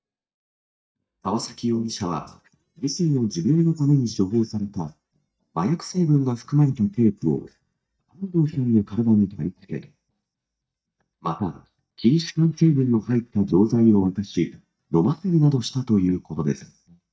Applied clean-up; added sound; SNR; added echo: neural mask model DeepFilterNet 3.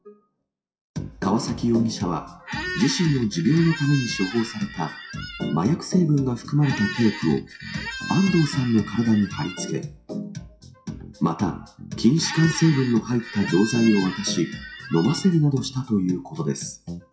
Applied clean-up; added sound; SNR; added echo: classical method WPE with log-MMSE.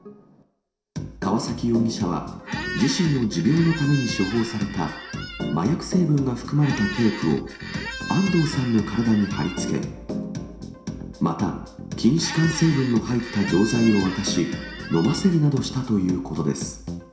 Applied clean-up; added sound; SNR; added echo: none; Squeak; 12 dB; reverberation time 0.7 s.